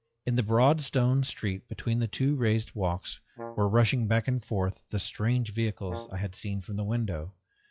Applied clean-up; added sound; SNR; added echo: classical method log-MMSE.